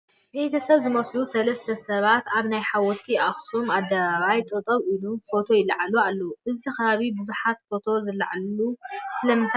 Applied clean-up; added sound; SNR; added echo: none; none; none; none.